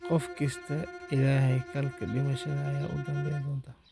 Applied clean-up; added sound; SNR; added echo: none; Bowed string instrument; 13 dB; none.